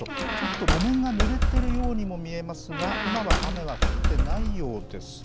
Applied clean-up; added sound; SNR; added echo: none; Squeak; -5 dB; none.